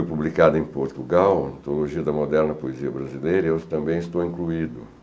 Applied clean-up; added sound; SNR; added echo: none; none; none; none.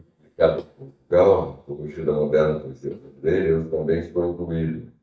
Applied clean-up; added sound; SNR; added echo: neural mask model DeepFilterNet 3.